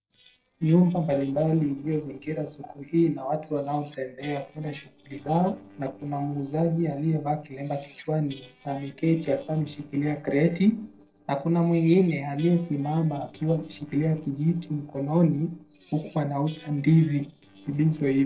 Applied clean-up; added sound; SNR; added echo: neural separator model SepFormer DNS4.